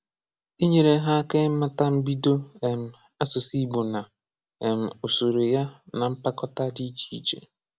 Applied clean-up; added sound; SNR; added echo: none; none; none; none.